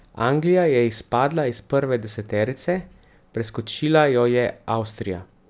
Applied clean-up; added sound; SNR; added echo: none; none; none; none.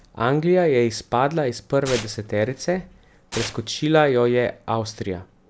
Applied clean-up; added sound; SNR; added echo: none; Tearing; 15 dB; none.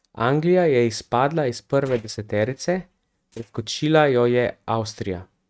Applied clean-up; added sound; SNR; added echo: neural mask model RNNoise.